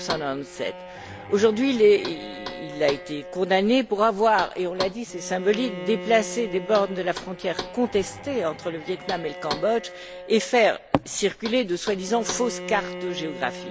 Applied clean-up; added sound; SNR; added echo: none; Knock + Bowed string instrument; 12 dB; none.